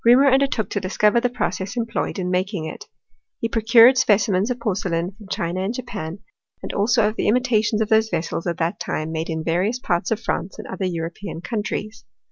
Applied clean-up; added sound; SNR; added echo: none; none; none; none.